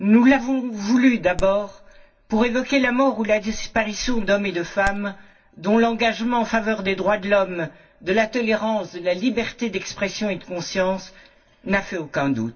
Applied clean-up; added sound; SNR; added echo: none; Crack; 14 dB; reverberation time 0.2 s.